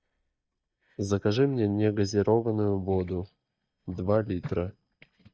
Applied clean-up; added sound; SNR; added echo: neural mask model DeepFilterNet 3.